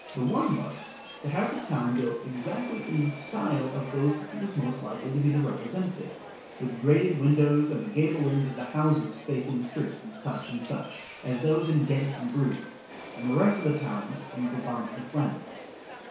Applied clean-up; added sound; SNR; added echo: none; Subway, metro, underground; 15 dB; reverberation time 0.6 s.